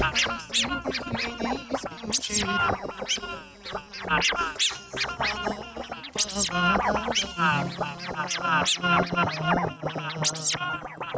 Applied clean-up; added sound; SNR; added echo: neural mask model RNNoise.